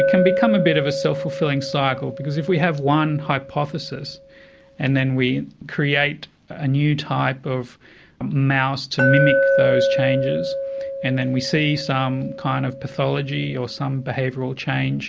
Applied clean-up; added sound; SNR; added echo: none; Glass; 4 dB; none.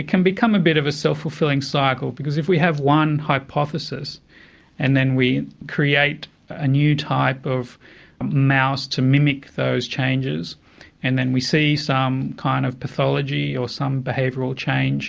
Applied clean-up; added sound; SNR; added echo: none; none; none; none.